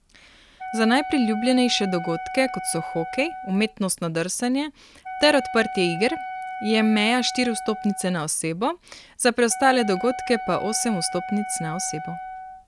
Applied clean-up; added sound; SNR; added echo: none; Wind instrument, woodwind instrument; 10 dB; none.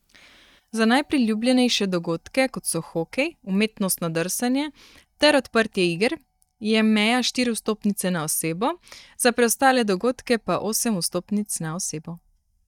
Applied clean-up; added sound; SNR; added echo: neural mask model DeepFilterNet 3.